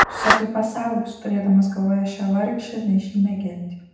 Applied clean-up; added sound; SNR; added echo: none; Clapping; 5 dB; reverberation time 0.9 s.